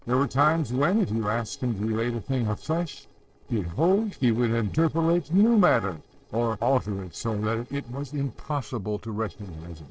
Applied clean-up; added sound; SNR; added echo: neural separator model SepFormer DNS4.